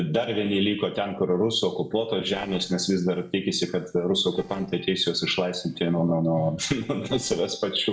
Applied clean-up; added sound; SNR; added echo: neural separator model SepFormer DNS4.